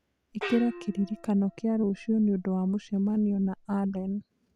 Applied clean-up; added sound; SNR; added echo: none; Gong; 16 dB; none.